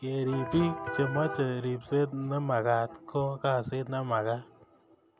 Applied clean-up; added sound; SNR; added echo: none; Electric guitar; 6 dB; none.